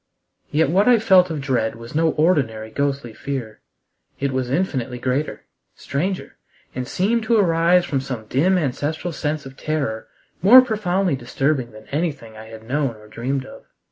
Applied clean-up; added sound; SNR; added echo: none; none; none; none.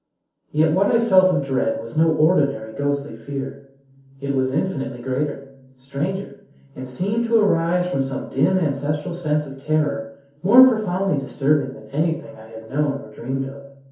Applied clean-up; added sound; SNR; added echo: none; none; none; reverberation time 0.6 s.